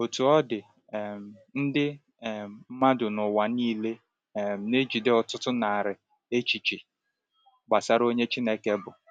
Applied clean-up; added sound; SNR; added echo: none; none; none; none.